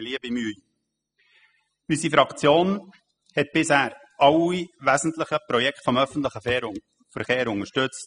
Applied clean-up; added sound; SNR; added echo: classical method spectral subtraction.